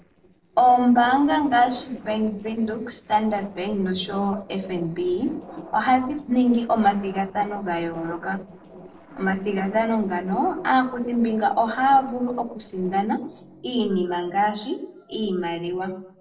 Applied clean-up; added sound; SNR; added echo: neural separator model SepFormer DNS4.